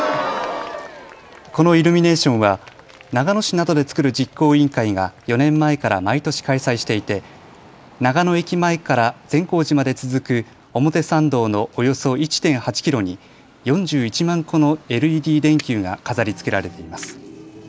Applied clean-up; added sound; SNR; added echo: none; none; none; none.